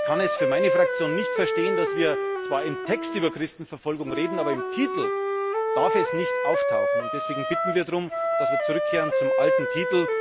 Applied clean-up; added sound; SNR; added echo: none; Wind instrument, woodwind instrument; -3 dB; none.